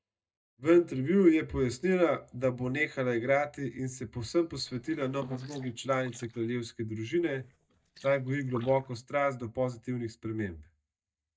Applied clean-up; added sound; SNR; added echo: neural mask model DeepFilterNet 3.